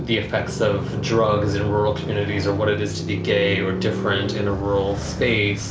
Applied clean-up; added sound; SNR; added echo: none; Motorcycle; 5 dB; none.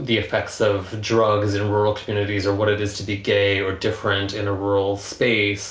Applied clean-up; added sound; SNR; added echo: none; none; none; none.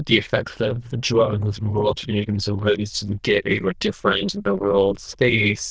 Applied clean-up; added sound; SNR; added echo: neural diffusion model UNIVERSE++.